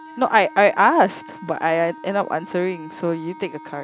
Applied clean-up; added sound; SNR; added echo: none; Wind instrument, woodwind instrument; 19 dB; none.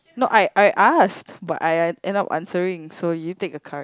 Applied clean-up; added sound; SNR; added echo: none; none; none; none.